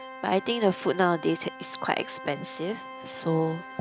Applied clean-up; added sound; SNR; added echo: none; Organ; 13 dB; none.